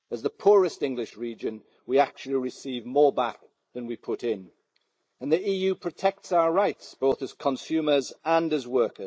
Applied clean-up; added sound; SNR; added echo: neural mask model Resemble Enhance denoiser.